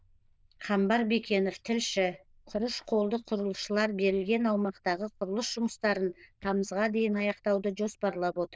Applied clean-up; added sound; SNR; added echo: neural diffusion model UNIVERSE++.